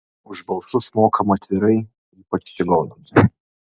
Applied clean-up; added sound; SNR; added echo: none; none; none; none.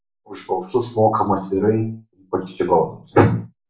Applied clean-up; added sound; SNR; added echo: none; none; none; reverberation time 0.3 s.